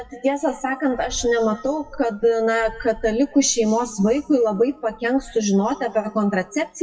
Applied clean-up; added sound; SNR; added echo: classical method WPE with log-MMSE.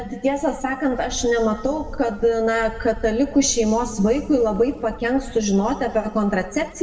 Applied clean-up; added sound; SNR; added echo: none; Livestock, farm animals, working animals; 15 dB; reverberation time 1.4 s.